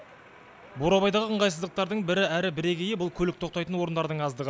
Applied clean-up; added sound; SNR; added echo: none; none; none; none.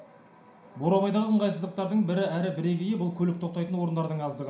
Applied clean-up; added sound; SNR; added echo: none; none; none; reverberation time 0.5 s.